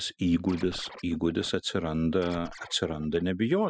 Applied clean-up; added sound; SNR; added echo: classical method spectral subtraction.